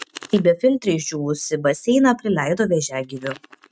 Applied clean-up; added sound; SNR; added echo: neural mask model RNNoise.